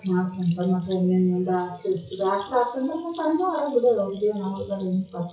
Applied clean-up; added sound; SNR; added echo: classical method WPE with log-MMSE.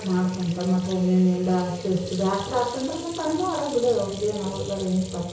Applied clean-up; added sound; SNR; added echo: none; Sink (filling or washing) / Hands; 17 dB; reverberation time 0.6 s.